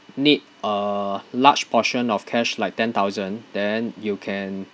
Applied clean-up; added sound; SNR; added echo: none; none; none; none.